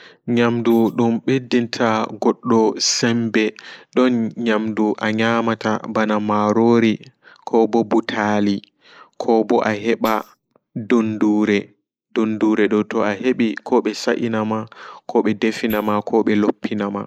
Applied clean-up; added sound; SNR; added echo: neural mask model Resemble Enhance denoiser.